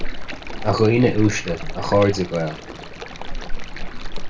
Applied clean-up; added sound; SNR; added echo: none; Stream; 3 dB; reverberation time 0.2 s.